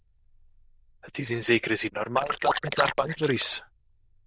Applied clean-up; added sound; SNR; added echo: neural diffusion model UNIVERSE++.